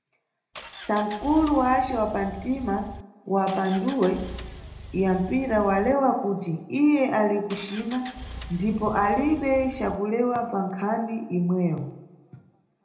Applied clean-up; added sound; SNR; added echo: none; Engine; 14 dB; reverberation time 0.8 s.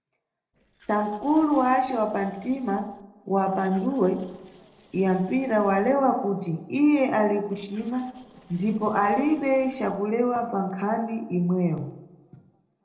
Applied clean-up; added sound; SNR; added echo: neural separator model SepFormer DNS4.